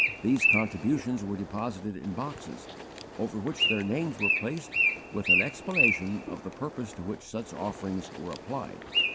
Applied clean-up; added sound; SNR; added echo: none; Bird; -2 dB; none.